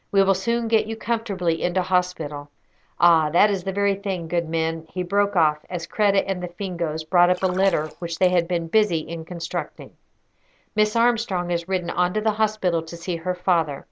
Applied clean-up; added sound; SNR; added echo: none; Splash, splatter; 17 dB; none.